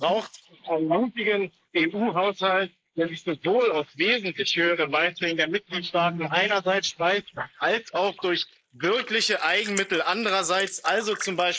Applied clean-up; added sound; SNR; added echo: neural mask model Resemble Enhance denoiser.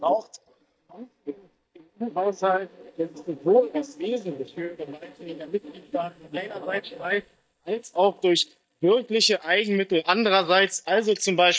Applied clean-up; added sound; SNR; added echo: neural mask model DeepFilterNet 3.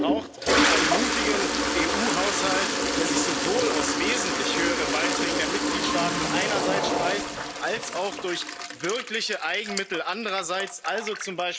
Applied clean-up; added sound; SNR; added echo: none; Toilet flush; -3 dB; none.